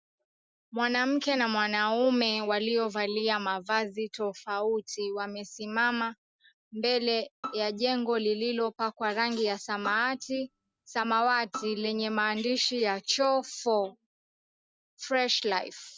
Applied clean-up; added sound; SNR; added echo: none; Bowed string instrument; 16 dB; none.